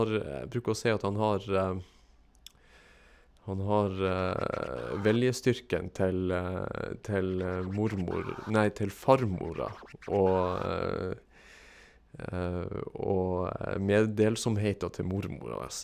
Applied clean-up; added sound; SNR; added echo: none; Scratching (performance technique); 19 dB; none.